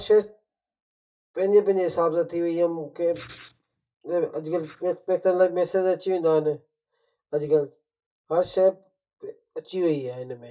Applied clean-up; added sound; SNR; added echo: neural mask model DeepFilterNet 3.